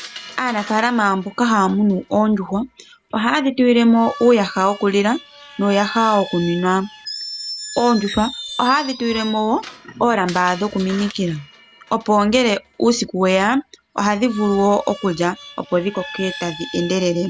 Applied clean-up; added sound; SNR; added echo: none; Screech; 17 dB; none.